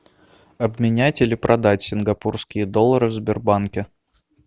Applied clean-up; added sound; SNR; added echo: none; none; none; none.